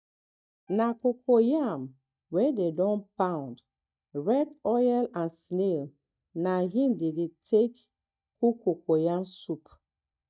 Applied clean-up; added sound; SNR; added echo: neural mask model DeepFilterNet 3.